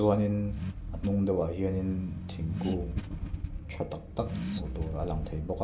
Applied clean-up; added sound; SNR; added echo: none; Accelerating, revving, vroom / Car; 6 dB; none.